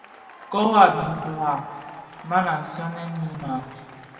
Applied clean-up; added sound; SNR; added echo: none; Applause / Cheering; 20 dB; reverberation time 1.7 s.